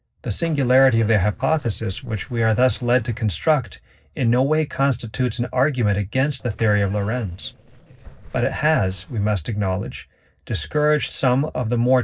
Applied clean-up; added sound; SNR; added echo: neural separator model SepFormer DNS4.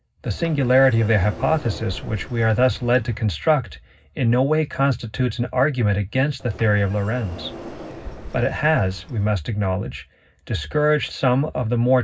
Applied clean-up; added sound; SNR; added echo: none; Sliding door; 18 dB; reverberation time 0.4 s.